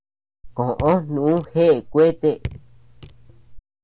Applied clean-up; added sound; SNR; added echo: none; Raindrop / Drip; 15 dB; none.